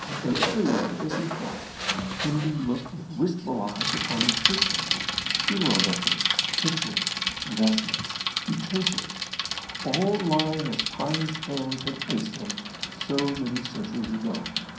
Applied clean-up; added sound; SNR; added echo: none; Bicycle; 0 dB; reverberation time 0.6 s.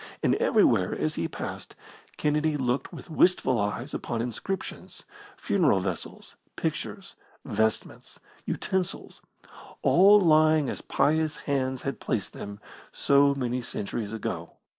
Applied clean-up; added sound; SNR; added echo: none; none; none; none.